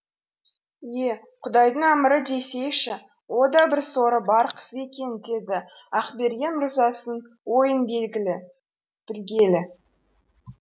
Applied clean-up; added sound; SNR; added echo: none; Drip; 16 dB; none.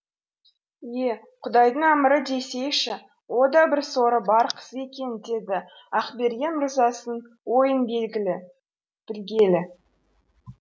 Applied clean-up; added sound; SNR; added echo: none; none; none; none.